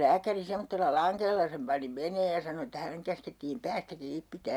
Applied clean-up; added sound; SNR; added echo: none; none; none; none.